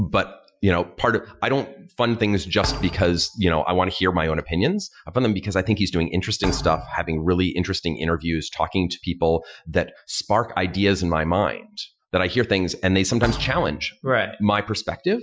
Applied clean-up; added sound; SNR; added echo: classical method Wiener filter.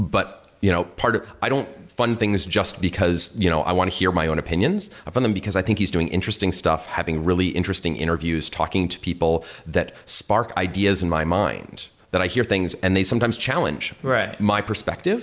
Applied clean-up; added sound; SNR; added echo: none; none; none; none.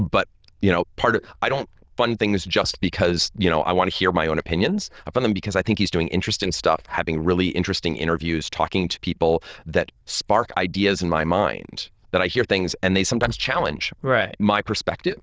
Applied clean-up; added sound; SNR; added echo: neural diffusion model UNIVERSE++.